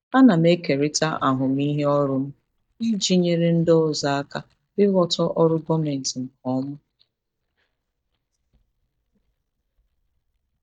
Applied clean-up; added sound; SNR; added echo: neural mask model DeepFilterNet 3.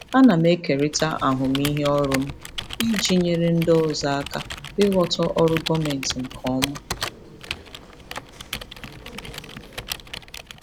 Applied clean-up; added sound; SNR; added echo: none; Computer keyboard; 11 dB; none.